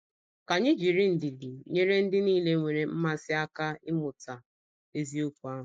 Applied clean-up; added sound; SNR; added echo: neural mask model Resemble Enhance denoiser.